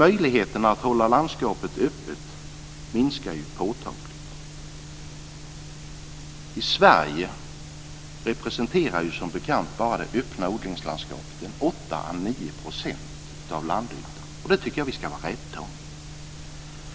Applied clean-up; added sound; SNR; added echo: none; none; none; none.